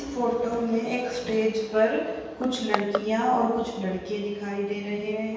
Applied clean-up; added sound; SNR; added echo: none; Crushing; 13 dB; reverberation time 1.2 s.